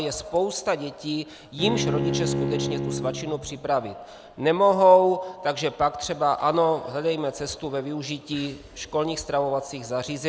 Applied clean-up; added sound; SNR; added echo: none; Bowed string instrument; 4 dB; none.